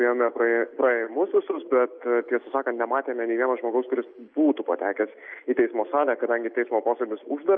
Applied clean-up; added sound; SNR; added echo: none; none; none; none.